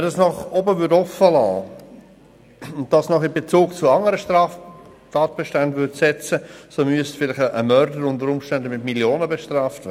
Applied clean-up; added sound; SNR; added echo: none; none; none; none.